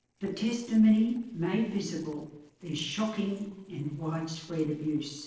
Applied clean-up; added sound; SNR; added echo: neural separator model SepFormer DNS4.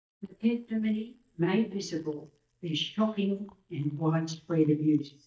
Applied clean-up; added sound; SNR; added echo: neural mask model DeepFilterNet 3.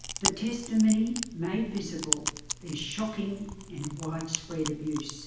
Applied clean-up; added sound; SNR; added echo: none; Chewing, mastication; 5 dB; reverberation time 0.9 s.